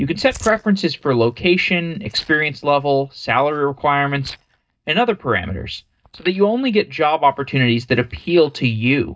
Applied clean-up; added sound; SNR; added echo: neural mask model DeepFilterNet 3.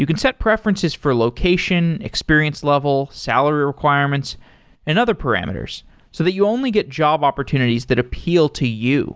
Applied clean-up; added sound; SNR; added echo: none; none; none; none.